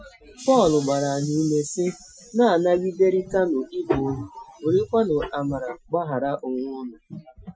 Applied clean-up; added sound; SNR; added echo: classical method Wiener filter.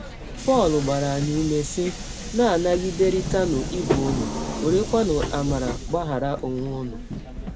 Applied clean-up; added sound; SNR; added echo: none; Subway, metro, underground; 6 dB; none.